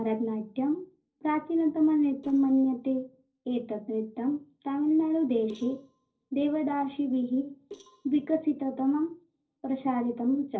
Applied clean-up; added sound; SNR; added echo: neural separator model SepFormer DNS4.